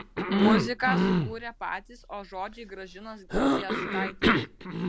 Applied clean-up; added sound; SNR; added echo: none; Cough; -5 dB; none.